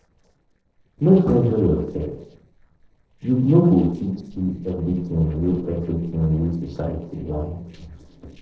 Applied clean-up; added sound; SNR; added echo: neural separator model SepFormer DNS4.